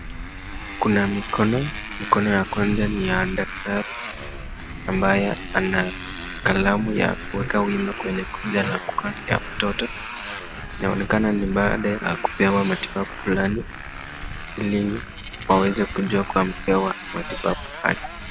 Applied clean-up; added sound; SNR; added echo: none; Motorcycle; 9 dB; none.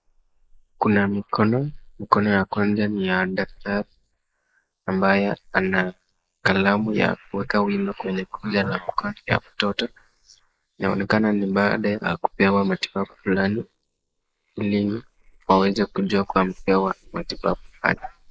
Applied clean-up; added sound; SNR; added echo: neural mask model Resemble Enhance denoiser.